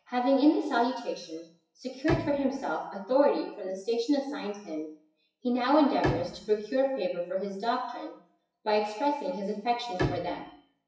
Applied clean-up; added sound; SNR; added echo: classical method WPE with log-MMSE.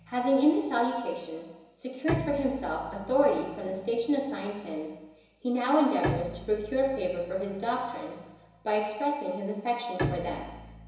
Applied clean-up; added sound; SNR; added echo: none; Bowed string instrument; 11 dB; reverberation time 1.0 s.